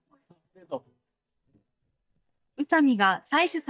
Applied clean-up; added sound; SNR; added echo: neural mask model DeepFilterNet 3.